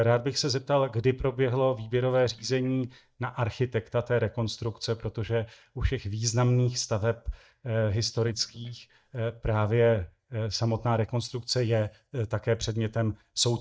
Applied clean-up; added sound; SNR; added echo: neural mask model DeepFilterNet 3.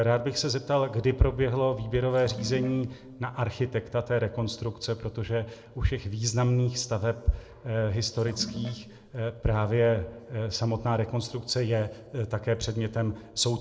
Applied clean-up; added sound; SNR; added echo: none; Sink (filling or washing) / Water; 13 dB; reverberation time 0.3 s.